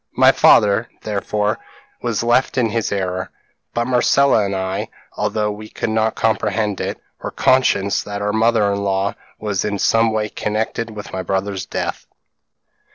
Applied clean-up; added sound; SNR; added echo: neural separator model SepFormer DNS4.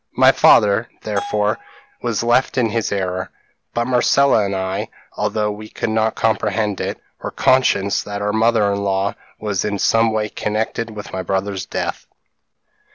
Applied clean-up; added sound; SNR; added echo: none; Bell; 14 dB; none.